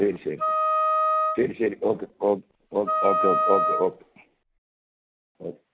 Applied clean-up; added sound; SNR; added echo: none; Wind instrument, woodwind instrument; -2 dB; none.